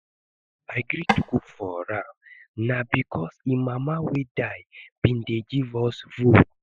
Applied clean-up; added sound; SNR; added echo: classical method Wiener filter.